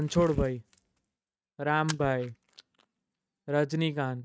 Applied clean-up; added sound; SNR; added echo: neural mask model RNNoise.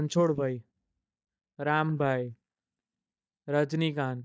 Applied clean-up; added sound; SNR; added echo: neural mask model DeepFilterNet 3.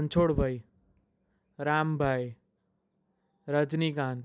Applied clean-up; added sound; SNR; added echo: none; none; none; none.